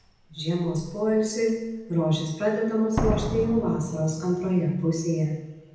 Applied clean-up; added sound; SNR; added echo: none; Slam; 9 dB; reverberation time 0.9 s.